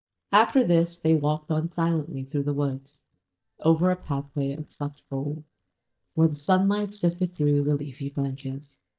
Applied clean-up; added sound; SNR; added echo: neural mask model DeepFilterNet 3.